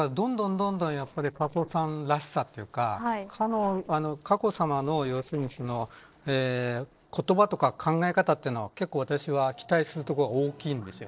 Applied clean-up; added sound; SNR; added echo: neural separator model SepFormer DNS4.